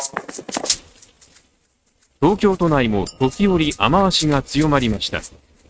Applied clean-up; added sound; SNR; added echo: neural mask model RNNoise.